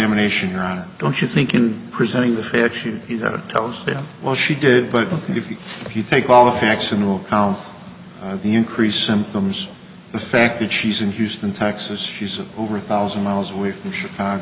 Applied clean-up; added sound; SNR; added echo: none; none; none; none.